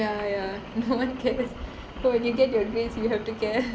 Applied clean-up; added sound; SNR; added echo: none; Rain; 14 dB; reverberation time 0.5 s.